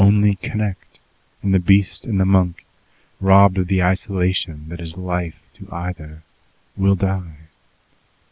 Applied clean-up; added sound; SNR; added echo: none; none; none; none.